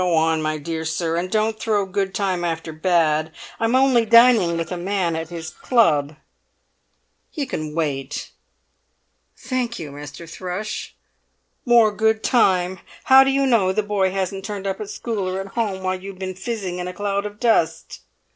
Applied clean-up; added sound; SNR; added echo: neural separator model SepFormer DNS4.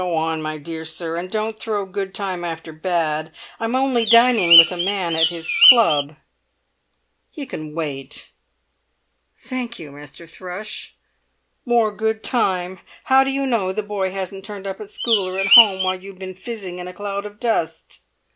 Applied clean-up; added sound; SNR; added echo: none; Bird; -5 dB; none.